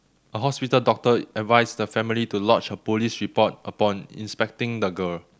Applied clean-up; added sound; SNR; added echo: none; none; none; none.